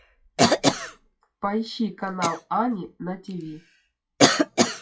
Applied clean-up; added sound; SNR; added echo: classical method WPE with log-MMSE.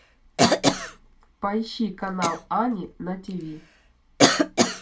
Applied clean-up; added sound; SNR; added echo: none; Cough; -5 dB; reverberation time 0.2 s.